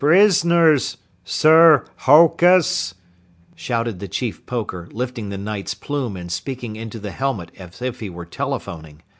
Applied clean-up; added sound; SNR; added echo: none; none; none; none.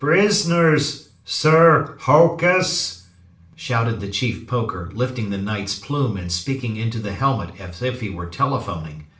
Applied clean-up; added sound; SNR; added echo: none; none; none; reverberation time 0.4 s.